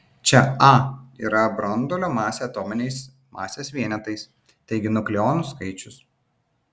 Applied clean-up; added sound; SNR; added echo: none; none; none; none.